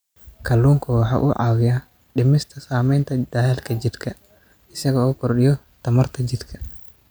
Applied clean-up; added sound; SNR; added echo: none; none; none; none.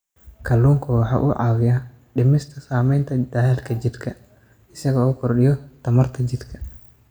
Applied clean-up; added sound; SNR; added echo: none; none; none; reverberation time 0.5 s.